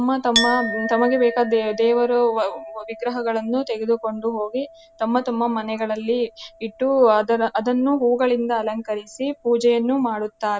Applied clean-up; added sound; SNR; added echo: none; Chink, clink; 12 dB; none.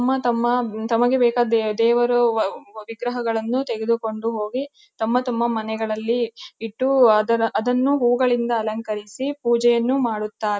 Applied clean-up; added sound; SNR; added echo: none; none; none; none.